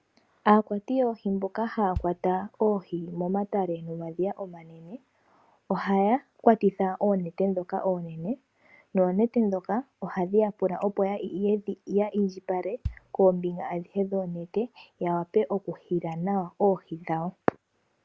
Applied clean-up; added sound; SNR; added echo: none; Bass drum; 15 dB; none.